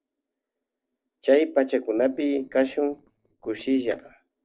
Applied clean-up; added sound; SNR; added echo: neural separator model SepFormer DNS4.